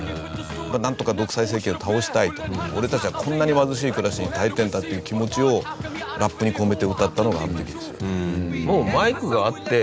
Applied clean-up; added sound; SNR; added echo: none; none; none; none.